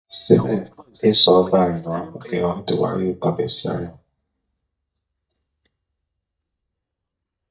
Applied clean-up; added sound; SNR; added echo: neural mask model DeepFilterNet 3.